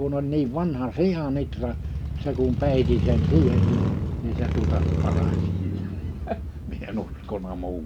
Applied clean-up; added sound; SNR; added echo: none; Motorcycle; -2 dB; none.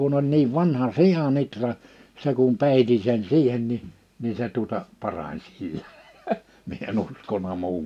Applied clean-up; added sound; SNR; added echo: none; none; none; none.